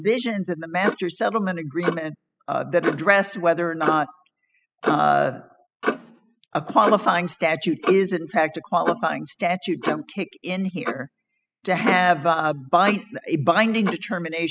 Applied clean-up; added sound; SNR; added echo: classical method spectral subtraction.